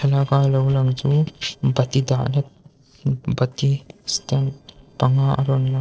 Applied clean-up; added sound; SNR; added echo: neural separator model SepFormer DNS4.